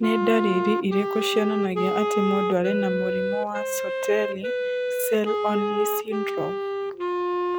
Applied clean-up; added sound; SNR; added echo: none; Wind instrument, woodwind instrument; 0 dB; none.